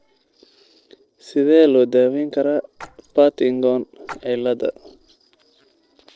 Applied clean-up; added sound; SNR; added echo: neural separator model SepFormer DNS4.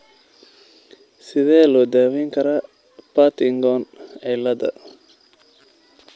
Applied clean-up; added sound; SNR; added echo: none; none; none; none.